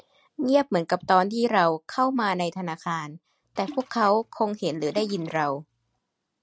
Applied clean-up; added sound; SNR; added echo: none; Splash, splatter; 19 dB; none.